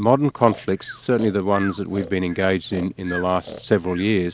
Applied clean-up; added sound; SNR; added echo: none; Breathing; 17 dB; none.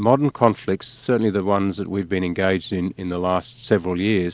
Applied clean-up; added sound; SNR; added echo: none; none; none; none.